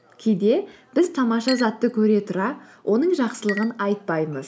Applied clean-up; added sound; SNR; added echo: none; Chink, clink; 18 dB; none.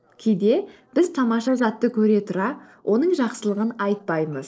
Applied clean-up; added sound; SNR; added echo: neural separator model SepFormer DNS4.